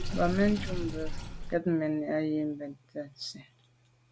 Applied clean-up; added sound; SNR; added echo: none; Sink (filling or washing) / Water; 6 dB; none.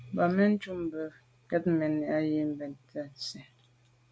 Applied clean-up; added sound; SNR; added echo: none; none; none; none.